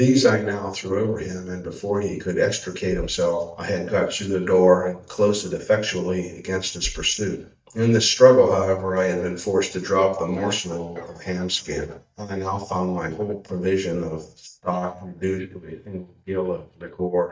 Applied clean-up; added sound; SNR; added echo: neural mask model DeepFilterNet 3.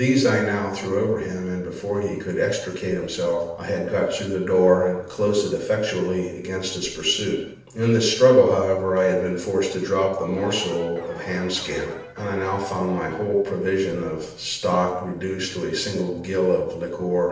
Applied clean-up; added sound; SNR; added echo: neural separator model SepFormer DNS4.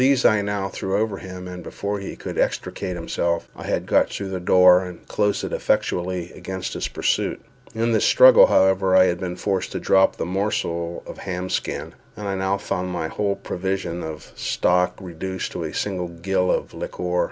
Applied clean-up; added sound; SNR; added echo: none; none; none; none.